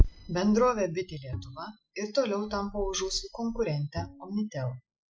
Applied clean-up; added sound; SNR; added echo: classical method spectral subtraction.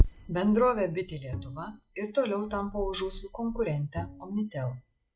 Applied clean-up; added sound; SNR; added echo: none; Bowed string instrument; 11 dB; none.